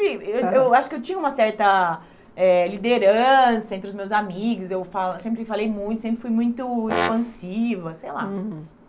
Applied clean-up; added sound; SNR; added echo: none; Brass instrument; 9 dB; none.